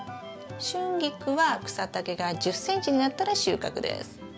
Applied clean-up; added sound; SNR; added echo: none; none; none; none.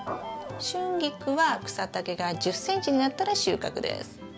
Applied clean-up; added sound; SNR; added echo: none; Printer / Engine; 11 dB; none.